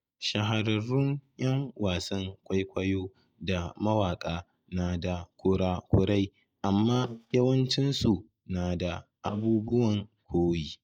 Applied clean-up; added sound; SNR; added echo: neural mask model DeepFilterNet 3.